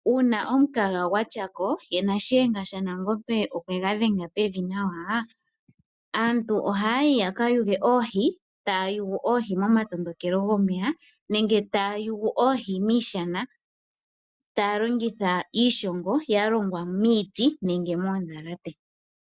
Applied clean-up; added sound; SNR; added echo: neural mask model DeepFilterNet 3.